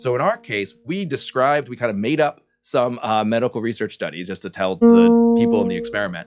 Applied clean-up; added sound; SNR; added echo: classical method log-MMSE.